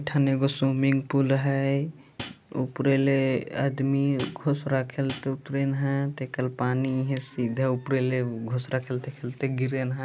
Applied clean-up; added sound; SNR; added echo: none; Hi-hat; 8 dB; none.